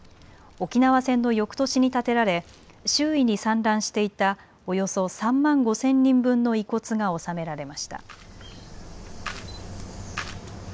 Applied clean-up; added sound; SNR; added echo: none; none; none; none.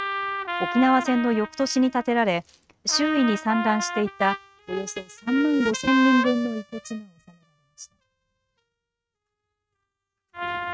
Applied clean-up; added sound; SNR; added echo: neural mask model RNNoise.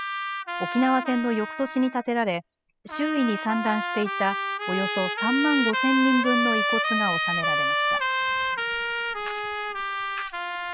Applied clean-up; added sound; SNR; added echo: classical method spectral subtraction.